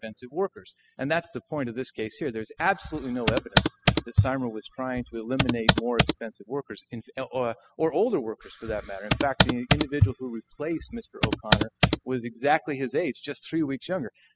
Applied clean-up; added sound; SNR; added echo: classical method spectral subtraction.